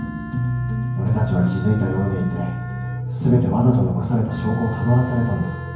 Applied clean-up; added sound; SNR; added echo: none; Wind instrument, woodwind instrument; 19 dB; reverberation time 0.9 s.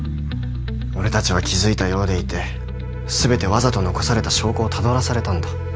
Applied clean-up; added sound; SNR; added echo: none; none; none; none.